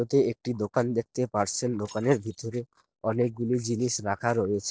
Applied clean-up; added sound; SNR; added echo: neural separator model SepFormer DNS4.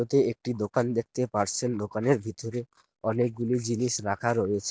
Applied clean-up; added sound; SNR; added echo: none; none; none; none.